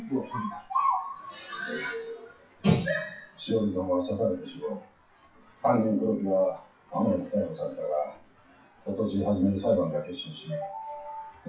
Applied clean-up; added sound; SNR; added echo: classical method WPE with log-MMSE.